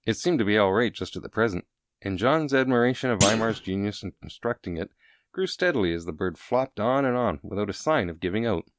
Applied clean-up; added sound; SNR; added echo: none; Thump, thud; 5 dB; none.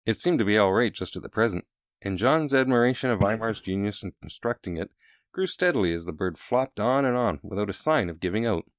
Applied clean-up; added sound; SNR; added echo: neural mask model DeepFilterNet 3.